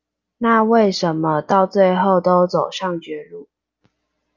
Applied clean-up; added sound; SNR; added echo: none; none; none; none.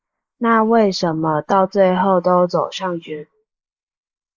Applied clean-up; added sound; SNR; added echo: neural mask model Resemble Enhance denoiser.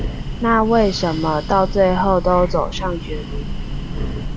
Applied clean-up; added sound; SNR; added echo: none; Breathing; 5 dB; none.